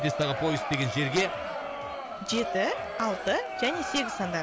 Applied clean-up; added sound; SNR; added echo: none; Crowd; 4 dB; none.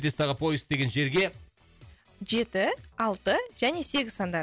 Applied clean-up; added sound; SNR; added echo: none; none; none; none.